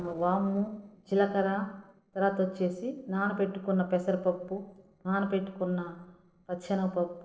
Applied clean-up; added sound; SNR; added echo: neural separator model SepFormer DNS4.